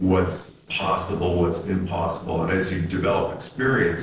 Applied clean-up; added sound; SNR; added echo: neural separator model SepFormer DNS4.